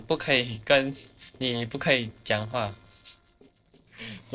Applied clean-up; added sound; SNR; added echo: neural separator model SepFormer DNS4.